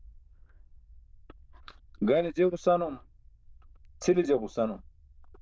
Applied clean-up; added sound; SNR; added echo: neural diffusion model UNIVERSE++.